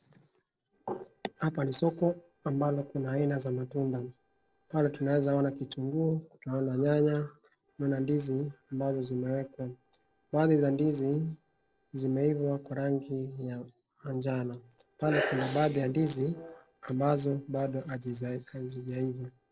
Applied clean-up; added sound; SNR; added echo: neural separator model SepFormer DNS4.